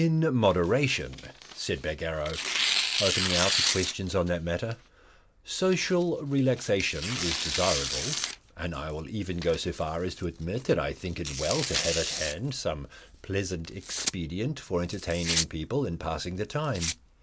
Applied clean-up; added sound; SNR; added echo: none; Tearing; 5 dB; none.